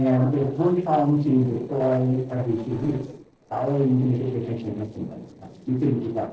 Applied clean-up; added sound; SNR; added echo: neural separator model SepFormer DNS4.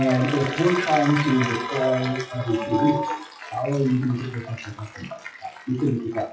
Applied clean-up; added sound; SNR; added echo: classical method WPE with log-MMSE.